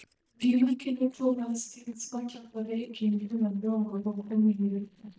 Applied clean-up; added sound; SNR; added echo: neural mask model DeepFilterNet 3.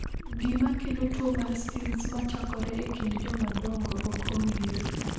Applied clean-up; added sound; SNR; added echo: none; Gurgling / Liquid; 1 dB; reverberation time 0.9 s.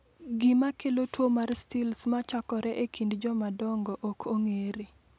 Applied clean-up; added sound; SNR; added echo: none; none; none; none.